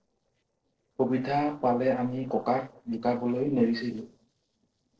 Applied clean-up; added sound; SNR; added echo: neural separator model SepFormer DNS4.